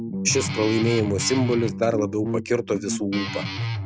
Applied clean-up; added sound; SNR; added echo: none; Guitar; 5 dB; none.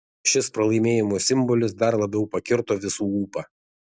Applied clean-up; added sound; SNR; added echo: none; none; none; none.